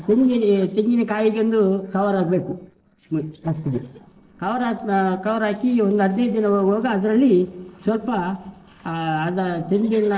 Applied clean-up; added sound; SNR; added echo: neural separator model SepFormer DNS4.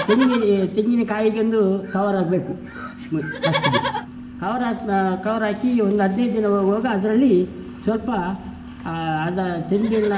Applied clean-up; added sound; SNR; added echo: none; Livestock, farm animals, working animals; 12 dB; reverberation time 1.1 s.